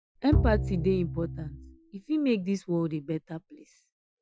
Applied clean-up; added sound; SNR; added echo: classical method Wiener filter.